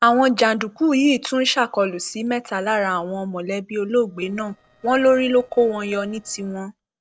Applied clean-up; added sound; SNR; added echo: neural separator model SepFormer DNS4.